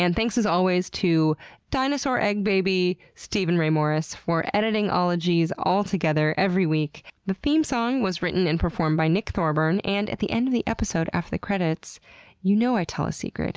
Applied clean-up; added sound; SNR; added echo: none; none; none; none.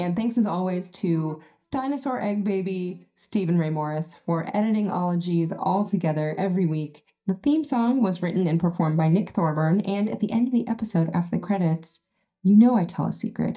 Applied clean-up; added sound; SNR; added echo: neural mask model DeepFilterNet 3.